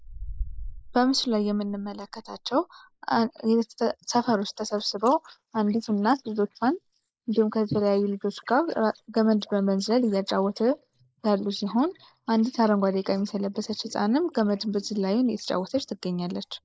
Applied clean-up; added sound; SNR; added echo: neural mask model Resemble Enhance denoiser.